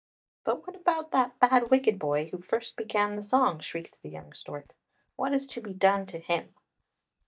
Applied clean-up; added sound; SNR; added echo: neural mask model DeepFilterNet 3.